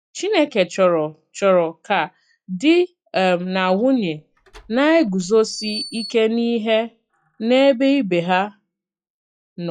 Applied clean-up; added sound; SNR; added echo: classical method log-MMSE.